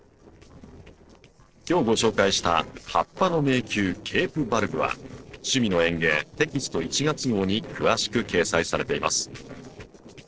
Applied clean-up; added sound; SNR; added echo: neural separator model SepFormer DNS4.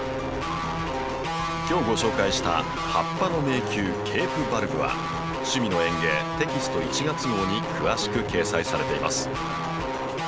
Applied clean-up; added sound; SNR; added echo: none; Guitar; 1 dB; none.